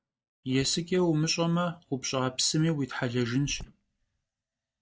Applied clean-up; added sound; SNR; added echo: neural mask model DeepFilterNet 3.